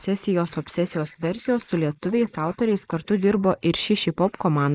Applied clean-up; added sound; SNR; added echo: neural mask model Resemble Enhance denoiser.